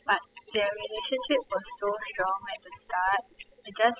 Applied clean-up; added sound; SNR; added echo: classical method spectral subtraction.